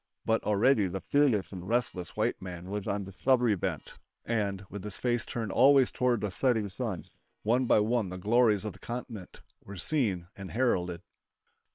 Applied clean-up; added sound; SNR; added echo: neural separator model SepFormer WHAM!.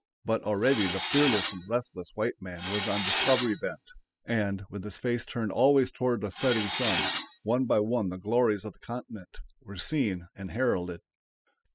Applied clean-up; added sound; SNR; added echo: classical method spectral subtraction.